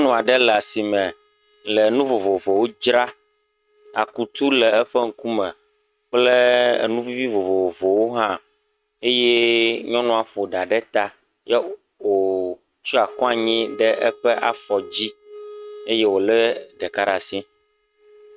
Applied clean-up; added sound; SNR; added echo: neural mask model RNNoise.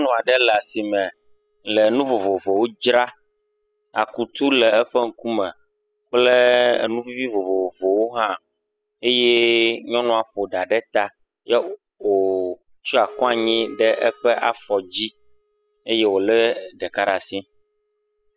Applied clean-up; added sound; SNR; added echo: classical method spectral subtraction.